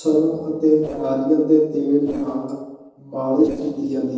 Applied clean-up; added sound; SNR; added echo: neural separator model SepFormer DNS4.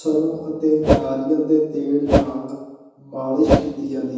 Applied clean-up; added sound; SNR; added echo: none; Whoosh, swoosh, swish; -2 dB; reverberation time 1.1 s.